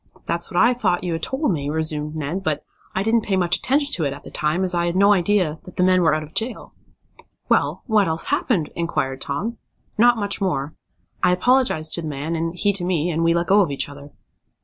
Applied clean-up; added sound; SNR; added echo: none; none; none; none.